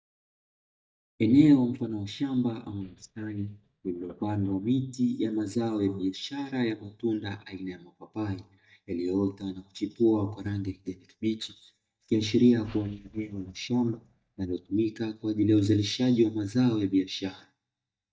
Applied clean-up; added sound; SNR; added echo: neural mask model DeepFilterNet 3.